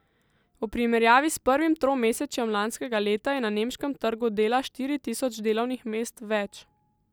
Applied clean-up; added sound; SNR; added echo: none; none; none; none.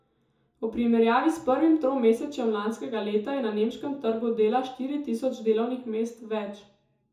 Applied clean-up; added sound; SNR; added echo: none; none; none; reverberation time 0.6 s.